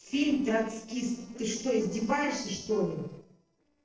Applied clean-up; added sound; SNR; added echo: neural separator model SepFormer DNS4.